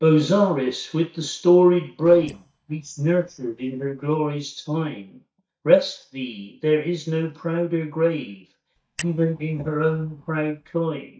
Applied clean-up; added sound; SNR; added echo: neural mask model DeepFilterNet 3.